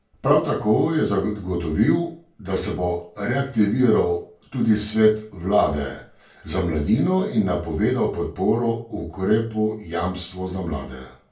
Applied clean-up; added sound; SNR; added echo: none; none; none; reverberation time 0.2 s.